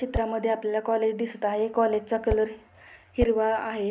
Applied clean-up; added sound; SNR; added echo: none; Whoosh, swoosh, swish; 6 dB; none.